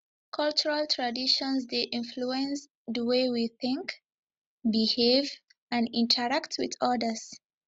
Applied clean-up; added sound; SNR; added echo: none; none; none; none.